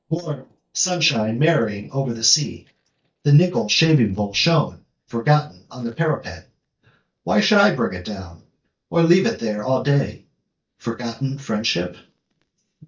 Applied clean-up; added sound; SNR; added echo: neural mask model DeepFilterNet 3.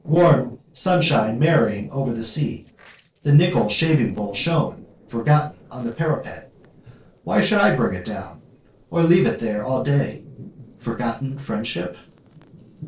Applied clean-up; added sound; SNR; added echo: neural separator model SepFormer DNS4.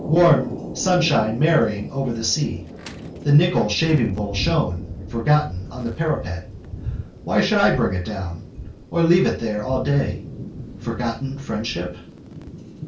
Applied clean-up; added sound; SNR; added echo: none; Thunder; 11 dB; reverberation time 0.2 s.